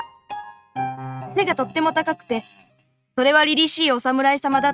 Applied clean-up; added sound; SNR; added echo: neural mask model RNNoise.